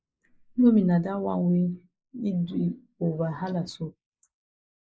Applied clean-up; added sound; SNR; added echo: neural mask model Resemble Enhance denoiser.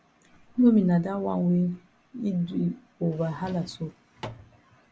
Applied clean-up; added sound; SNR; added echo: none; Drawer open or close; 17 dB; none.